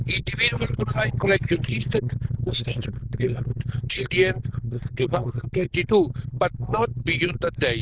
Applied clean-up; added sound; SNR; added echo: neural diffusion model UNIVERSE++.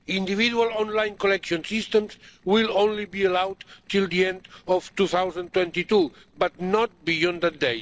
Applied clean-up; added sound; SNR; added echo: neural separator model SepFormer DNS4.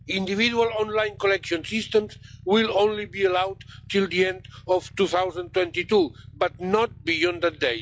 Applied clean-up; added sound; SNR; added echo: classical method log-MMSE.